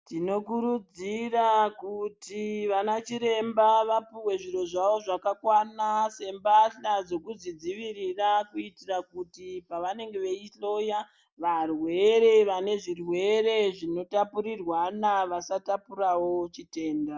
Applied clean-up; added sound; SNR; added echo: none; none; none; none.